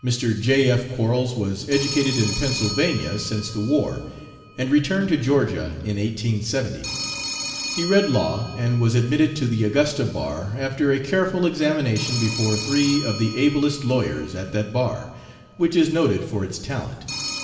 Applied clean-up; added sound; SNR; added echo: none; Telephone; 12 dB; reverberation time 2.3 s.